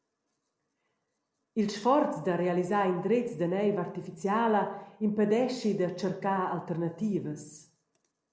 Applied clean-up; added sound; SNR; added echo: none; none; none; none.